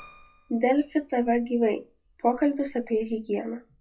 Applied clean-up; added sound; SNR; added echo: classical method WPE with log-MMSE.